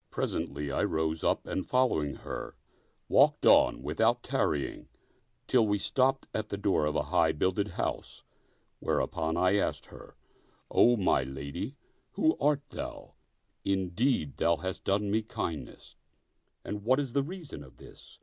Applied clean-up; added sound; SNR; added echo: none; none; none; none.